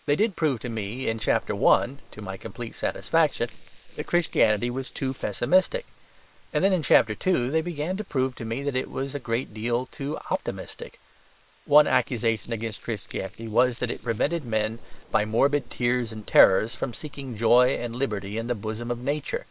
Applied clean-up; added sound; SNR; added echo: neural separator model SepFormer WHAM!.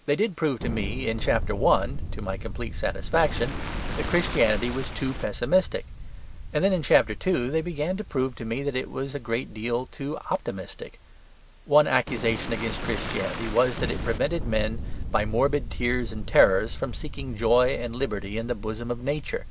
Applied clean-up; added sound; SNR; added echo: none; Thunder + Waves, surf; 6 dB; none.